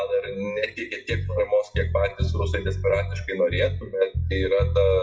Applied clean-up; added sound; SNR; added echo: classical method WPE with log-MMSE.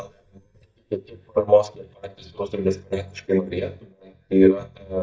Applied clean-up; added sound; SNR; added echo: neural mask model DeepFilterNet 3.